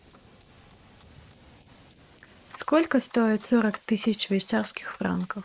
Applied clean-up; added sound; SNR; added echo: neural mask model Resemble Enhance denoiser.